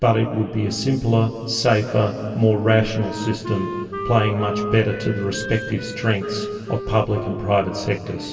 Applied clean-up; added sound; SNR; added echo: none; Wind instrument, woodwind instrument; 11 dB; reverberation time 2.9 s.